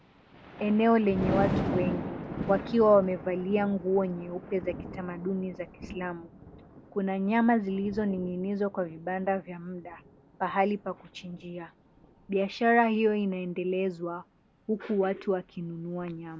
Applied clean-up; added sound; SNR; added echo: none; Thunder; 10 dB; none.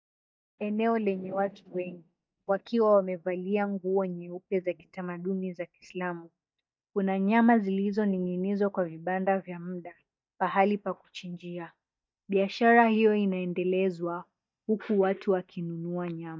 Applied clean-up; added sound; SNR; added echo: neural mask model DeepFilterNet 3.